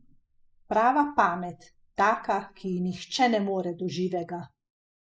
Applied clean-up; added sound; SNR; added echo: neural mask model Resemble Enhance denoiser.